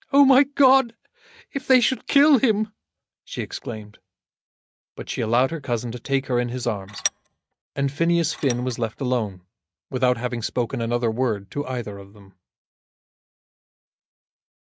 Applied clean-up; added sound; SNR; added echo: neural mask model RNNoise.